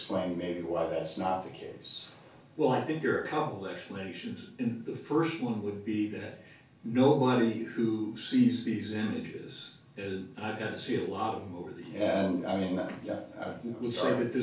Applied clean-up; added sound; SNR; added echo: none; none; none; reverberation time 0.3 s.